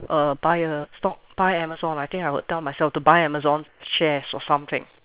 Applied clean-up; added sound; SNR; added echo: neural separator model SepFormer WHAM!.